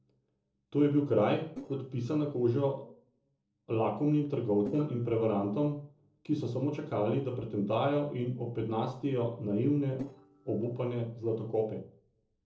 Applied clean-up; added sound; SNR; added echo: neural separator model SepFormer DNS4.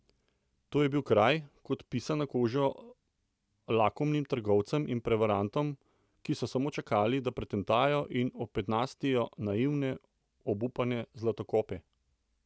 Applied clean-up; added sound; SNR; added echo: none; none; none; none.